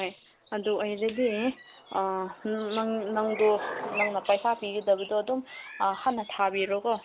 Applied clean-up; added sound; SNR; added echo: none; Skateboard + Bird; 12 dB; none.